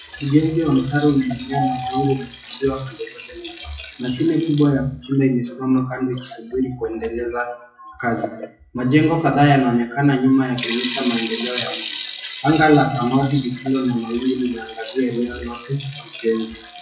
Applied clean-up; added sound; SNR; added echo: classical method WPE with log-MMSE.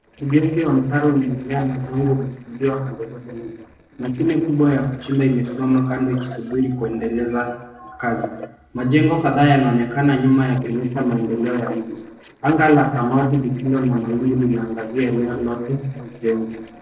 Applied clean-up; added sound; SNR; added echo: neural separator model SepFormer DNS4.